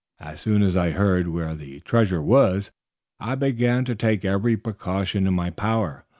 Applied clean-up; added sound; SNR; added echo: none; none; none; none.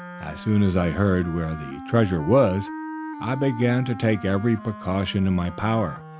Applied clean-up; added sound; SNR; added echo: none; Wind instrument, woodwind instrument; 13 dB; none.